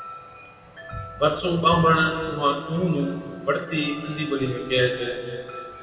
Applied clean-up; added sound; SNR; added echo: none; Wind chime; 16 dB; reverberation time 2.2 s.